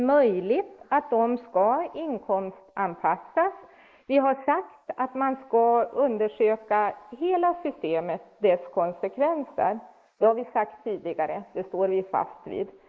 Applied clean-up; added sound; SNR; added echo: neural mask model Resemble Enhance denoiser.